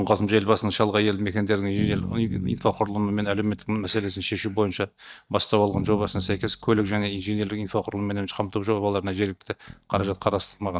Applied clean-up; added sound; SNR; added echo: neural mask model DeepFilterNet 3.